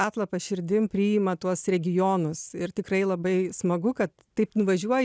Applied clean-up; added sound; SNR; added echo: none; none; none; none.